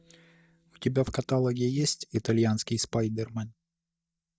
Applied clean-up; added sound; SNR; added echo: neural mask model DeepFilterNet 3.